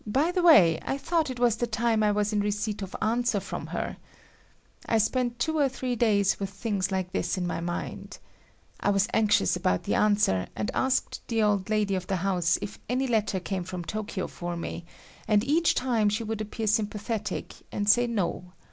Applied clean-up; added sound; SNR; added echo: none; none; none; none.